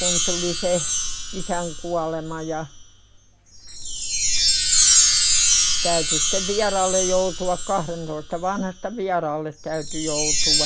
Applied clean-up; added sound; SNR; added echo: none; Chime; -5 dB; none.